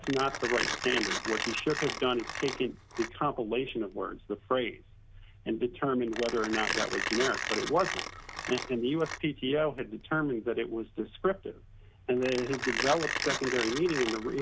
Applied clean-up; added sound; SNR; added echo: none; Mechanisms; 6 dB; none.